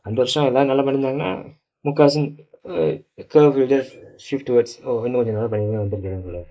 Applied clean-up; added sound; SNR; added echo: neural mask model Resemble Enhance denoiser.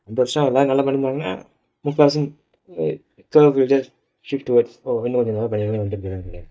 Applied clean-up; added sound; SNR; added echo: neural mask model DeepFilterNet 3.